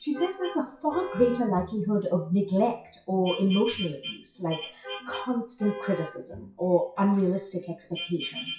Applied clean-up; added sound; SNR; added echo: classical method WPE with log-MMSE.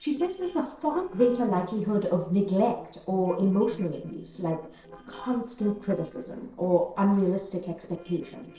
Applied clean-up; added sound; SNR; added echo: neural separator model SepFormer DNS4.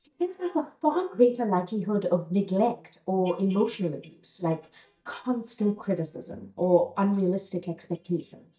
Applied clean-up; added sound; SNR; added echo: neural mask model DeepFilterNet 3.